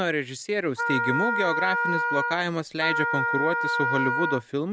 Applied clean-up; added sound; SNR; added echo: none; Wind instrument, woodwind instrument; -1 dB; none.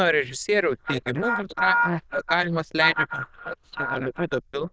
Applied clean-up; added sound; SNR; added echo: neural diffusion model UNIVERSE++.